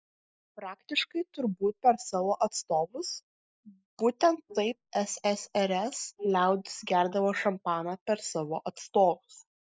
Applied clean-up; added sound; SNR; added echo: neural mask model Resemble Enhance denoiser.